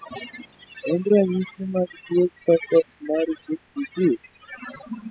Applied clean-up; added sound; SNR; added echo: classical method spectral subtraction.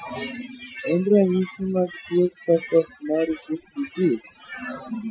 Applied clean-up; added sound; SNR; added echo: classical method Wiener filter.